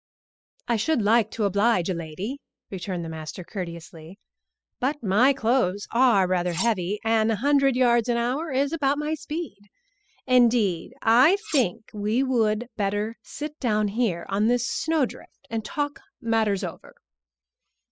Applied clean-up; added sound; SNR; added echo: classical method spectral subtraction.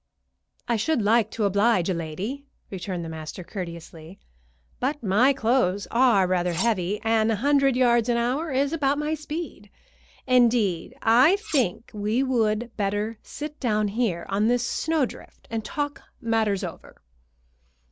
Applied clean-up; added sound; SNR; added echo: none; Cutlery, silverware; 11 dB; none.